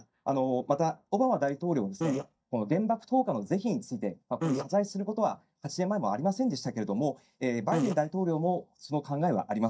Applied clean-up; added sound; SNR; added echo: neural mask model DeepFilterNet 3.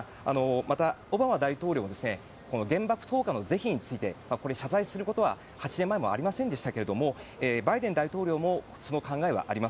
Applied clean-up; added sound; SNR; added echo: none; none; none; none.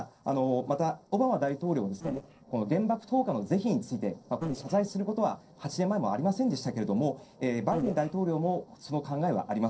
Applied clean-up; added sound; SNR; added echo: neural separator model SepFormer DNS4.